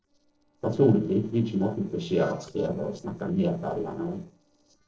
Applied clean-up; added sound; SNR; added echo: neural separator model SepFormer DNS4.